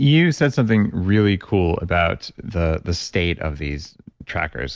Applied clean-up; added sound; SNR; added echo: none; none; none; none.